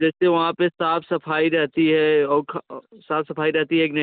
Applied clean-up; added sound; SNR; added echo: none; none; none; none.